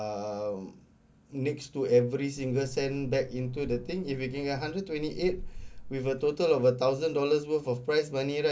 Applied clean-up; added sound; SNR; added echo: none; Boat, Water vehicle; 13 dB; none.